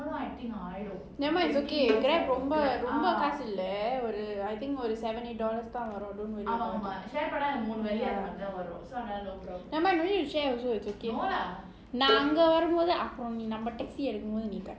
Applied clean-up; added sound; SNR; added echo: none; Bowed string instrument; 4 dB; none.